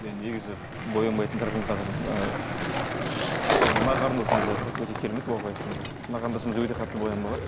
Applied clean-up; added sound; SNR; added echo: none; Skateboard; 0 dB; none.